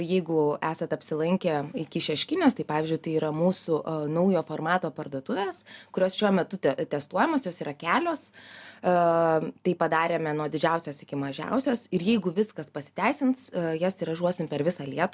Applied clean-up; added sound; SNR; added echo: none; none; none; none.